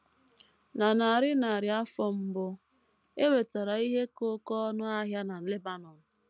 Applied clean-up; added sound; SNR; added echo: none; none; none; none.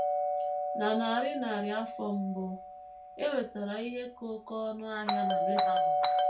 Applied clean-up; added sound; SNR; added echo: none; Doorbell; -3 dB; reverberation time 0.3 s.